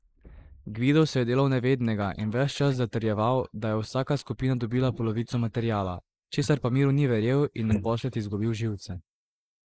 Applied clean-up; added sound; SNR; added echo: neural mask model Resemble Enhance denoiser.